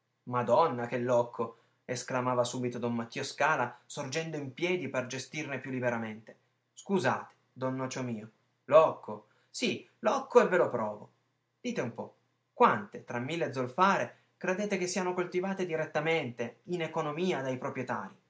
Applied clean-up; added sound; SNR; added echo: none; none; none; none.